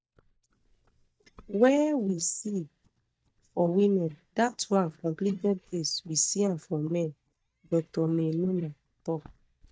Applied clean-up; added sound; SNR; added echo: neural mask model DeepFilterNet 3.